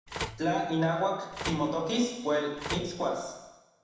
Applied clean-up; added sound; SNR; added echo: none; Telephone; 11 dB; reverberation time 1.0 s.